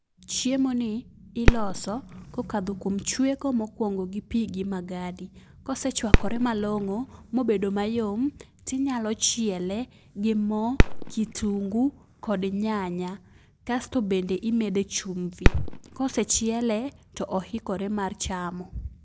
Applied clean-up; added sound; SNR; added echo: none; Fireworks; 1 dB; none.